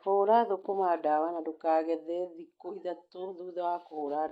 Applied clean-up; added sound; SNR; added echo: neural mask model Resemble Enhance denoiser.